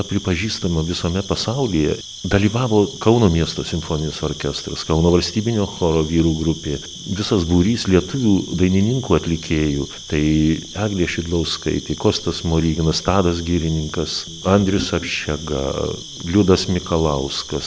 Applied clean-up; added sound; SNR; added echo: none; Cricket; 16 dB; none.